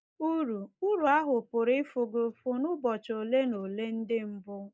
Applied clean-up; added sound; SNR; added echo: neural mask model Resemble Enhance denoiser.